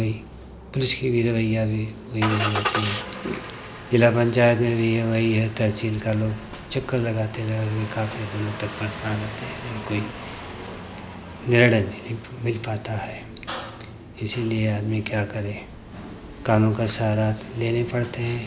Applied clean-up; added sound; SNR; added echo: none; Engine starting; 11 dB; none.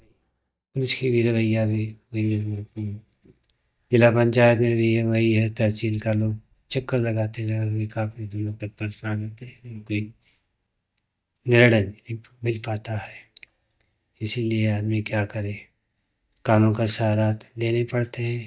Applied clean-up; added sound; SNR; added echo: neural mask model DeepFilterNet 3.